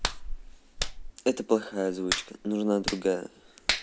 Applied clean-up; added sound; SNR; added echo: none; Hands; 4 dB; none.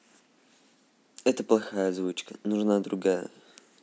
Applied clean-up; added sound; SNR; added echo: none; none; none; none.